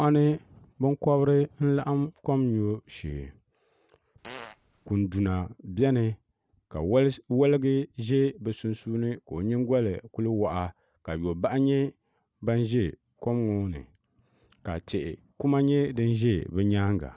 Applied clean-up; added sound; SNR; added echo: none; Fart; 17 dB; none.